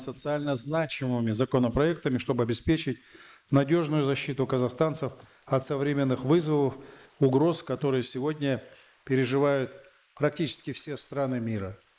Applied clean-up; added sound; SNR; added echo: neural mask model Resemble Enhance denoiser.